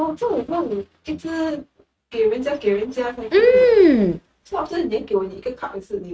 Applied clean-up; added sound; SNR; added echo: neural mask model RNNoise.